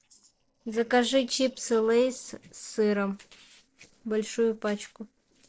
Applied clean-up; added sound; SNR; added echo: neural separator model SepFormer DNS4.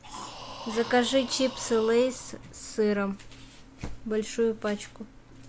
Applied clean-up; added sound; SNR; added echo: none; Breathing; 16 dB; none.